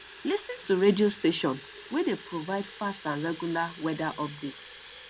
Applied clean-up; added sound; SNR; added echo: none; Fill (with liquid) / Water tap, faucet; 17 dB; none.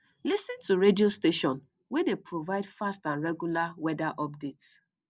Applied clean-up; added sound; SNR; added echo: none; none; none; none.